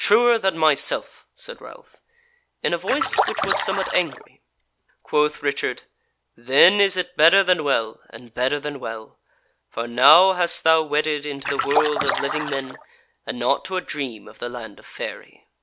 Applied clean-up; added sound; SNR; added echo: none; Splash, splatter; 1 dB; none.